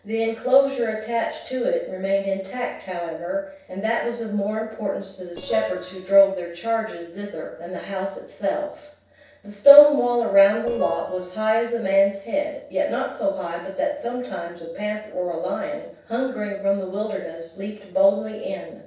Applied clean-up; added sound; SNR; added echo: neural separator model SepFormer DNS4.